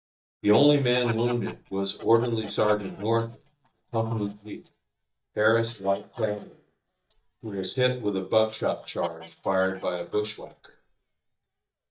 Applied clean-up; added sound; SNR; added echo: neural mask model DeepFilterNet 3.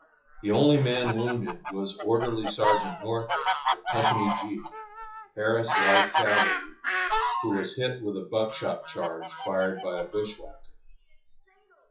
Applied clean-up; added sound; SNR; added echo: classical method WPE with log-MMSE.